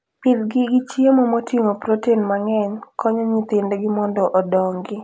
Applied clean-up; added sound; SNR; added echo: none; none; none; none.